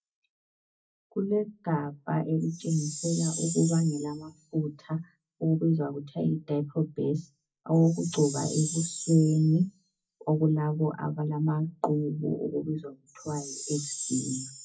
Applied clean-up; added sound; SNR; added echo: classical method WPE with log-MMSE.